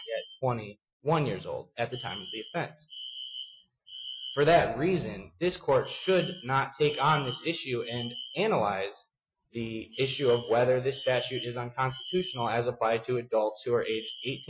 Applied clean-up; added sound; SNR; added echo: classical method Wiener filter.